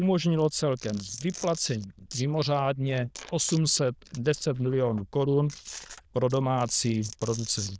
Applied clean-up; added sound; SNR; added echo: neural diffusion model UNIVERSE++.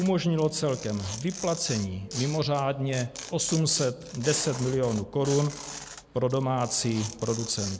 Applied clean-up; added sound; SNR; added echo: none; Tearing; 12 dB; none.